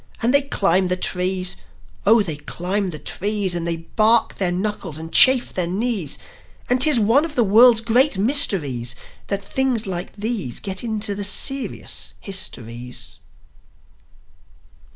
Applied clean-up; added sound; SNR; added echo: none; none; none; none.